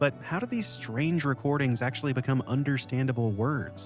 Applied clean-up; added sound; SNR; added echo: none; none; none; none.